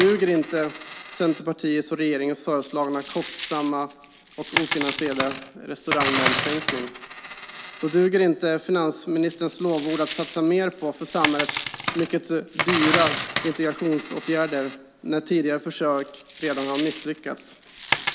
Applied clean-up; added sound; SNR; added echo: none; Coin (dropping); 6 dB; none.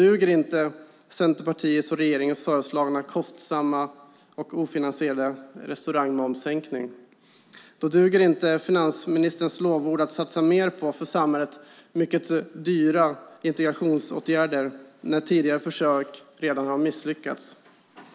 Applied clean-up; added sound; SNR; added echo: none; none; none; none.